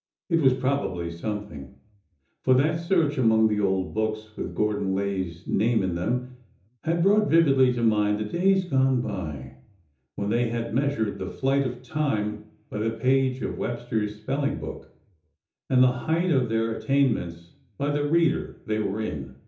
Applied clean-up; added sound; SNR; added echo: none; none; none; reverberation time 0.6 s.